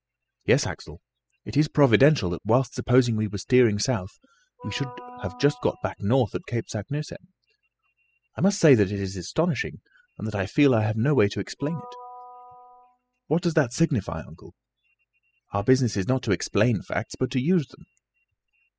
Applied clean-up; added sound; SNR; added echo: classical method spectral subtraction.